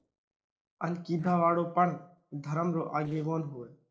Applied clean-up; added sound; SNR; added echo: neural separator model SepFormer DNS4.